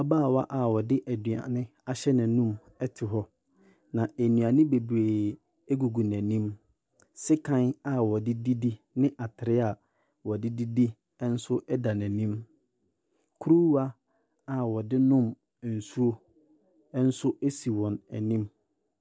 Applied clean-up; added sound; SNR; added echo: none; none; none; none.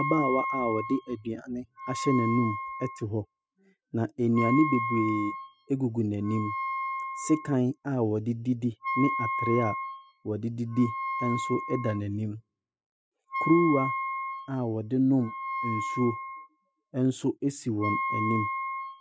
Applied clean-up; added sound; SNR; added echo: classical method spectral subtraction.